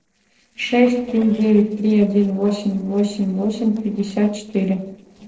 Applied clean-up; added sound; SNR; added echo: neural separator model SepFormer DNS4.